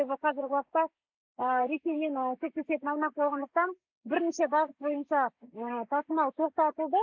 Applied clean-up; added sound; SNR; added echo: neural mask model Resemble Enhance denoiser.